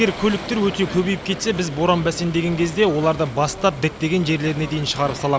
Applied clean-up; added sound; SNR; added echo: none; Waves, surf; 13 dB; none.